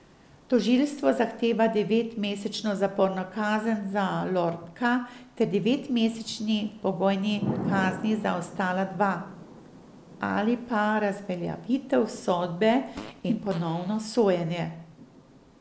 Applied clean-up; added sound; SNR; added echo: none; Thunder / Rain + Fart; 15 dB; none.